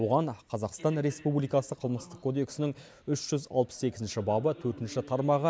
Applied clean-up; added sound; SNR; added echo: none; none; none; none.